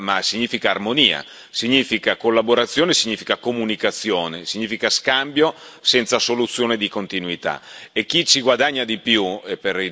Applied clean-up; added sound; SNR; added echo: none; none; none; none.